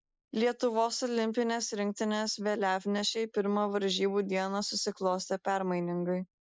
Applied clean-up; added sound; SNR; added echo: neural mask model Resemble Enhance denoiser.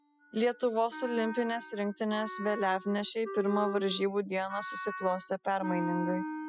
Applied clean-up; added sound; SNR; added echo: classical method spectral subtraction.